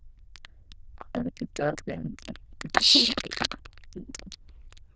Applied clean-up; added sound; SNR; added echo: neural diffusion model UNIVERSE++.